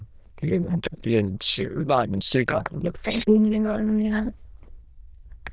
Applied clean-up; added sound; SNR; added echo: neural diffusion model UNIVERSE++.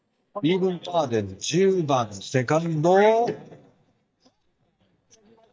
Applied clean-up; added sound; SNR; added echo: neural mask model DeepFilterNet 3.